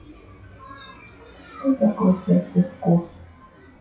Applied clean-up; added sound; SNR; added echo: classical method WPE with log-MMSE.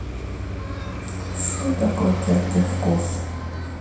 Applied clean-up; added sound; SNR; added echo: none; Traffic noise, roadway noise; 1 dB; reverberation time 0.7 s.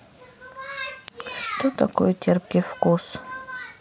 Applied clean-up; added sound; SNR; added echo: none; none; none; none.